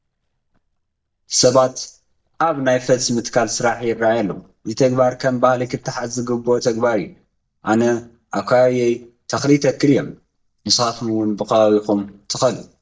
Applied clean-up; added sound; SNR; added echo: neural mask model DeepFilterNet 3.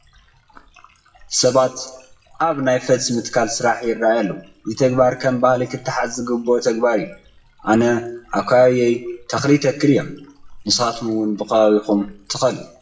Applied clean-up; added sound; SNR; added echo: classical method WPE with log-MMSE.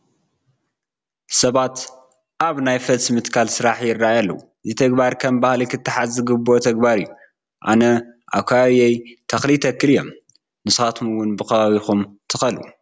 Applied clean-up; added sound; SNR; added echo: none; none; none; none.